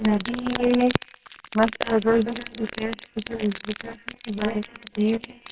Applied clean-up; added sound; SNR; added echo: neural separator model SepFormer WHAMR!.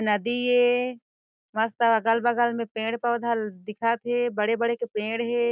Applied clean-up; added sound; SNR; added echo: none; none; none; none.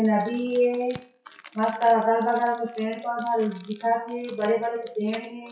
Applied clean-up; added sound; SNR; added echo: classical method WPE with log-MMSE.